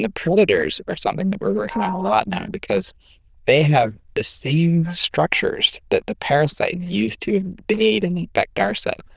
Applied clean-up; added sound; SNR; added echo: neural diffusion model UNIVERSE++.